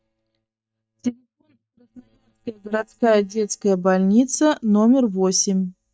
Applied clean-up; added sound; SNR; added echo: neural mask model DeepFilterNet 3.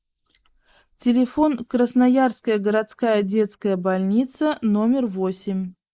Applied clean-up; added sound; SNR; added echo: neural mask model Resemble Enhance denoiser.